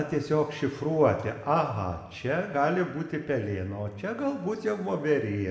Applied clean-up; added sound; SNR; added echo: none; none; none; reverberation time 1.3 s.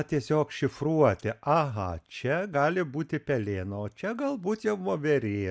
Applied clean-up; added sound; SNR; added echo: none; none; none; none.